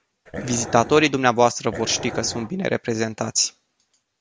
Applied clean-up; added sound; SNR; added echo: none; Dog; 12 dB; none.